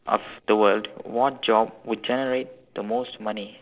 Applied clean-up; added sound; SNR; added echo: neural separator model SepFormer DNS4.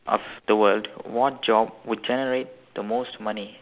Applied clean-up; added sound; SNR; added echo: none; none; none; none.